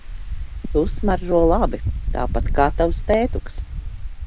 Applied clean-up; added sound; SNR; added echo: none; Wind; 1 dB; none.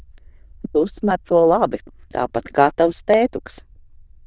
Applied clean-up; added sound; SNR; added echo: neural diffusion model UNIVERSE++.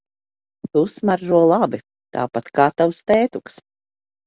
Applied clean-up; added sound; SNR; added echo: none; none; none; none.